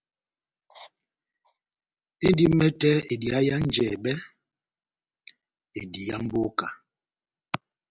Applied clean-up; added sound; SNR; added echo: none; none; none; none.